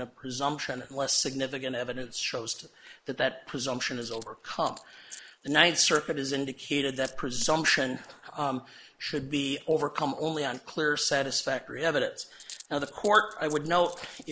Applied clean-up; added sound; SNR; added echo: neural mask model Resemble Enhance denoiser.